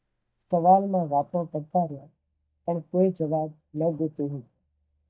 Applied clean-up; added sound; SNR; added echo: neural mask model DeepFilterNet 3.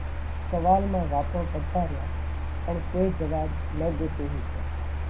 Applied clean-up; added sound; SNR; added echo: none; Mechanical fan; 0 dB; reverberation time 0.4 s.